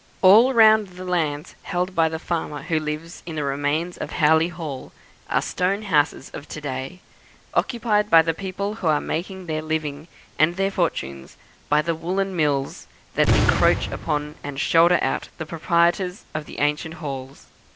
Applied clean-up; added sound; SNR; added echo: none; Boom; 1 dB; none.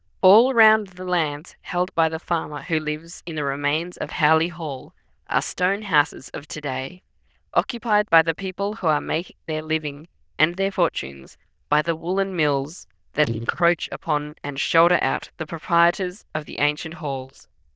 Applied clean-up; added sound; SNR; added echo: neural diffusion model UNIVERSE++.